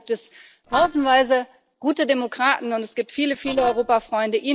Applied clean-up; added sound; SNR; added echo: neural separator model SepFormer DNS4.